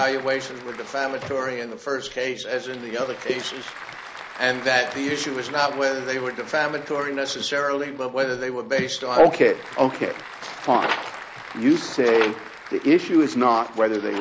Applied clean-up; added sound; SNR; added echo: none; Applause / Crowd; 17 dB; none.